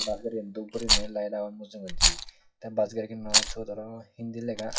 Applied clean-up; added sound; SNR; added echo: classical method WPE with log-MMSE.